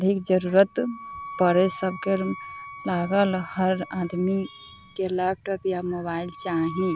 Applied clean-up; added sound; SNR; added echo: none; Wind instrument, woodwind instrument; 16 dB; none.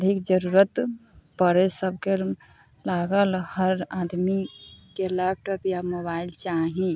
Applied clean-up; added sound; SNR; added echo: none; none; none; none.